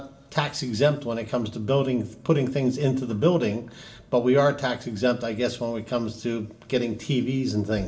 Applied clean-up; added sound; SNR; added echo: none; none; none; reverberation time 0.8 s.